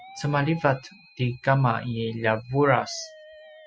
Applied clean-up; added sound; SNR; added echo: classical method spectral subtraction.